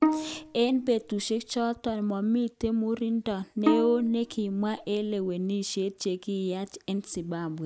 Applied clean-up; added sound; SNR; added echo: none; Bowed string instrument; 3 dB; none.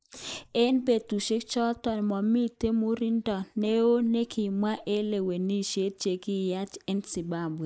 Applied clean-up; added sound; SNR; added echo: neural mask model Resemble Enhance denoiser.